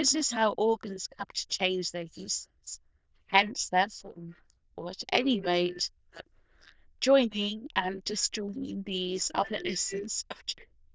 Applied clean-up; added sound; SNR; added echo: neural diffusion model UNIVERSE++.